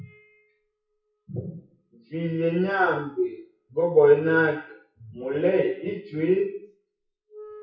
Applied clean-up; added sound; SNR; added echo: classical method WPE with log-MMSE.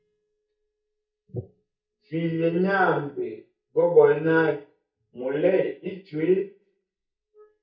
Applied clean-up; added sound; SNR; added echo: neural mask model DeepFilterNet 3.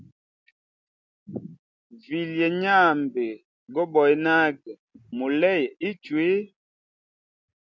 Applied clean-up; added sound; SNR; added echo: none; none; none; none.